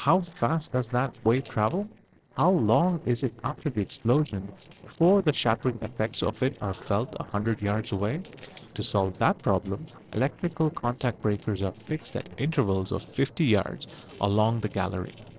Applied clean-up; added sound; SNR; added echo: neural separator model SepFormer DNS4.